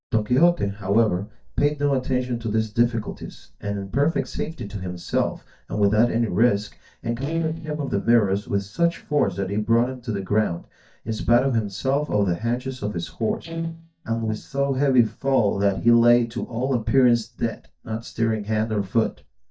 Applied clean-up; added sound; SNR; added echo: neural mask model DeepFilterNet 3.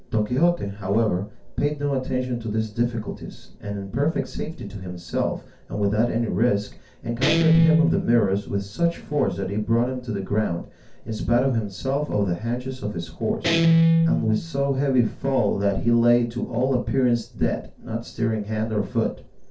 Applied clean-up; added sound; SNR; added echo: none; Guitar; 1 dB; reverberation time 0.2 s.